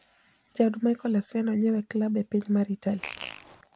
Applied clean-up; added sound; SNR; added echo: none; Fart; 12 dB; none.